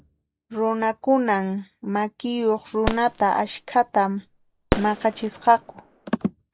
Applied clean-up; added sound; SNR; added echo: none; Fireworks; 8 dB; none.